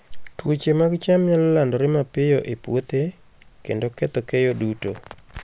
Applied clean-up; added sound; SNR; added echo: none; none; none; none.